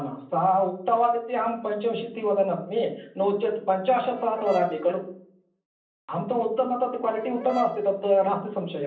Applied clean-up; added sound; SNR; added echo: none; Brass instrument; 12 dB; reverberation time 0.6 s.